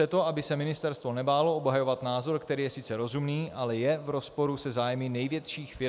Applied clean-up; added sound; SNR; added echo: none; none; none; none.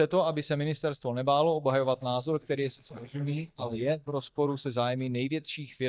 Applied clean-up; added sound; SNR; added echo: neural mask model DeepFilterNet 3.